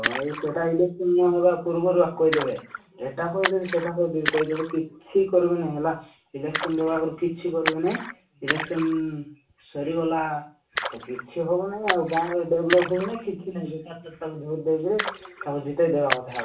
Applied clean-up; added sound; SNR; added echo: none; Splash, splatter; 9 dB; reverberation time 0.3 s.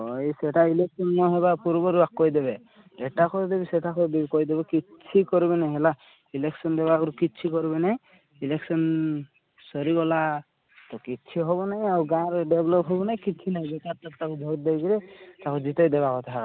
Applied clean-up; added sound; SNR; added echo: none; none; none; none.